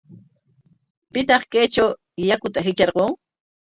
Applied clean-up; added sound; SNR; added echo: none; none; none; none.